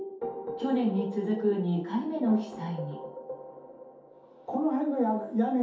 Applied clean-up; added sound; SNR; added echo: none; none; none; reverberation time 0.5 s.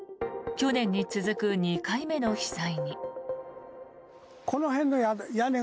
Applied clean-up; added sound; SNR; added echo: none; none; none; none.